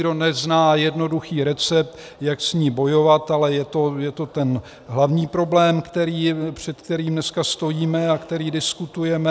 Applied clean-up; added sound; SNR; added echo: none; none; none; none.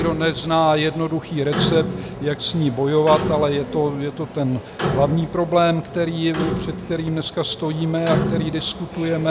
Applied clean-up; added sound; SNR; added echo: none; Clock; 7 dB; none.